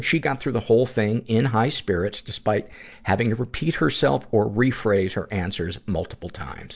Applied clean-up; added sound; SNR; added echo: none; none; none; none.